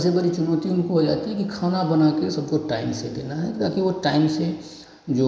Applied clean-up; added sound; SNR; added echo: none; none; none; none.